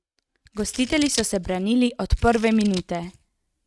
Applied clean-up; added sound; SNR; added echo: neural mask model RNNoise.